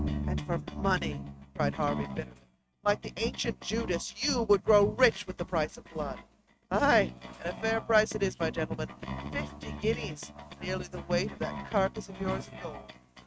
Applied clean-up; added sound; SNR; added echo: neural mask model RNNoise.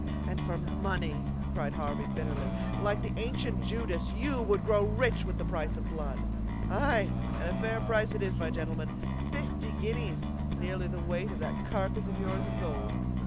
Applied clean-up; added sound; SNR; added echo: none; Bus + Bass guitar; -4 dB; none.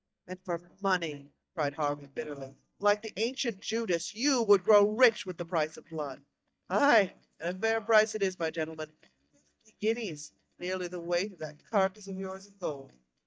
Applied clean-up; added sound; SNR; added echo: neural mask model DeepFilterNet 3.